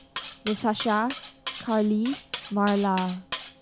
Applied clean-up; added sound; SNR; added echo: none; Cutlery, silverware; 9 dB; none.